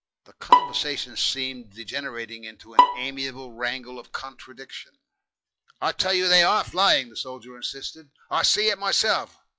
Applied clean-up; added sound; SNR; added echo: classical method log-MMSE.